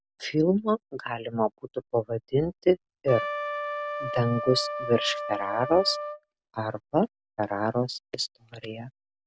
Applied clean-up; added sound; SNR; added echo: none; Trumpet; 5 dB; none.